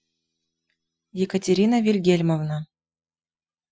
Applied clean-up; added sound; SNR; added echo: classical method Wiener filter.